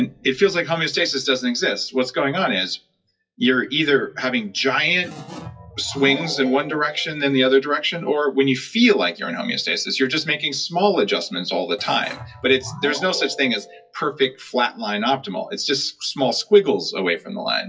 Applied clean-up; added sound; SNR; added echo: classical method WPE with log-MMSE.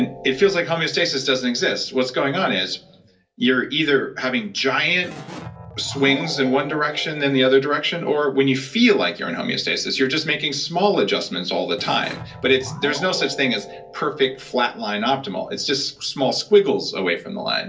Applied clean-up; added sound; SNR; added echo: none; Keyboard (musical); 18 dB; reverberation time 0.3 s.